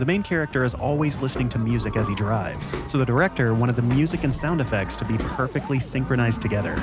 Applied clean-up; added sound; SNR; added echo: none; Hammer; 16 dB; none.